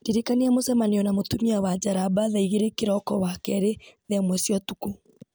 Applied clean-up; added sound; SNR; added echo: none; none; none; none.